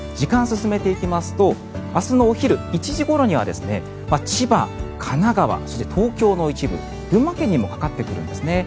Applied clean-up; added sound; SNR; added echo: none; none; none; none.